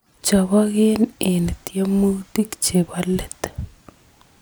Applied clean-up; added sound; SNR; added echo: none; none; none; none.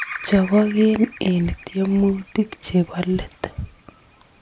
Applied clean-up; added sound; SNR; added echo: none; Bird vocalization, bird call, bird song; 18 dB; none.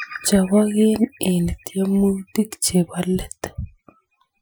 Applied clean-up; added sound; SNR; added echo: classical method Wiener filter.